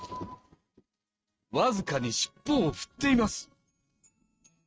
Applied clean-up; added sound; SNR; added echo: neural mask model RNNoise.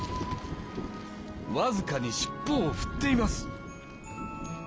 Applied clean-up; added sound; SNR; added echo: none; Thunder; 5 dB; none.